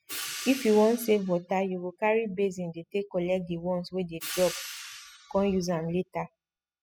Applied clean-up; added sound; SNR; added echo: classical method spectral subtraction.